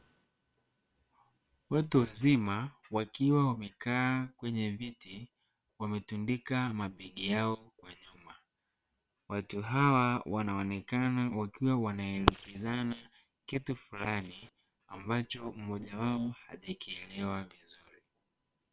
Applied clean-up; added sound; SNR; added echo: neural separator model SepFormer WHAM!.